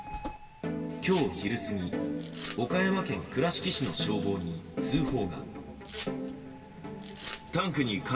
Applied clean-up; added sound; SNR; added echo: none; Domestic sounds, home sounds; 12 dB; reverberation time 2.6 s.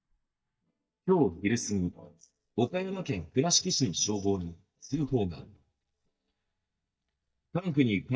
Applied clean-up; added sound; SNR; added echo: neural mask model DeepFilterNet 3.